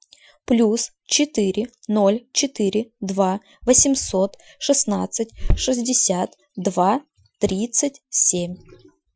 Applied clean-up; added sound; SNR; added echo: classical method Wiener filter.